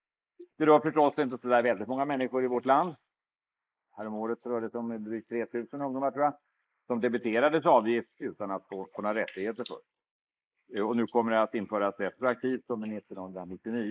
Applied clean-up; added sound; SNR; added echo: neural mask model Resemble Enhance denoiser.